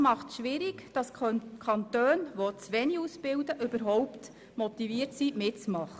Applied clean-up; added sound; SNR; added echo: none; none; none; none.